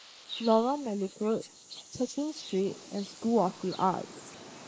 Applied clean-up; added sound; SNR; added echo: neural mask model Resemble Enhance denoiser.